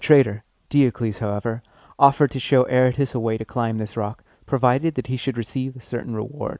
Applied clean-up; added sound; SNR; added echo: none; none; none; none.